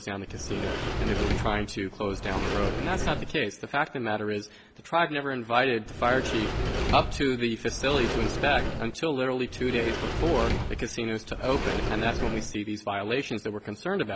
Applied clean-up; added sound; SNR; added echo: none; Sliding door; 1 dB; none.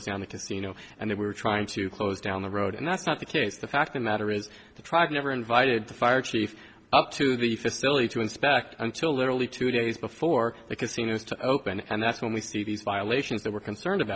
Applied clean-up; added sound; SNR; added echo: none; none; none; none.